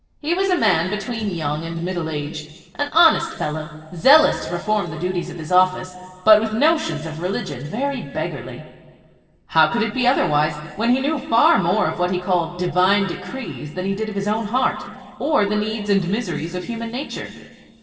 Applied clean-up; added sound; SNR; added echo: neural separator model SepFormer DNS4.